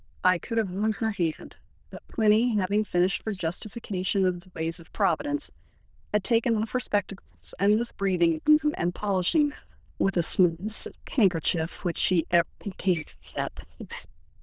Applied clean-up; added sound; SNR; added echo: neural diffusion model UNIVERSE++.